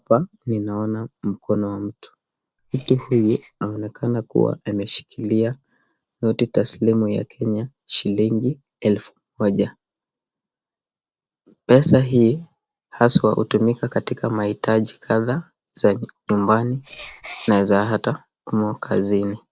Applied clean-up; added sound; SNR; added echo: neural separator model SepFormer DNS4.